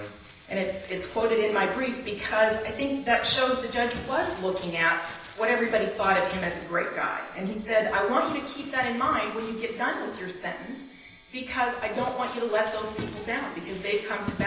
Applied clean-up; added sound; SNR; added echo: none; Crumpling, crinkling; 19 dB; reverberation time 0.9 s.